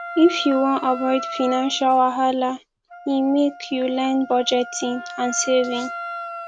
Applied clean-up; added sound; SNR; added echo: none; Wind instrument, woodwind instrument; 12 dB; none.